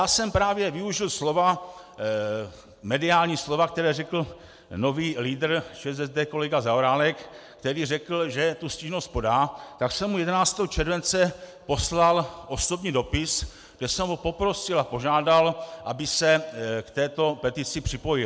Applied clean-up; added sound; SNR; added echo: none; none; none; none.